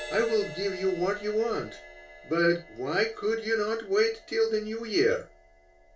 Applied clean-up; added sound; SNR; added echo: none; Crash cymbal; 16 dB; reverberation time 0.3 s.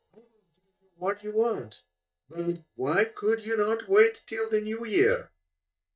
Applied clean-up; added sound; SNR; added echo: neural mask model DeepFilterNet 3.